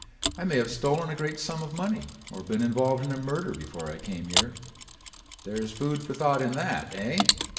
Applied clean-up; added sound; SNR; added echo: none; Mechanisms; 5 dB; reverberation time 0.9 s.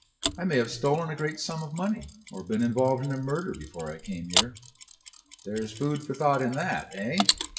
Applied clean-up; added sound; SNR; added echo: classical method WPE with log-MMSE.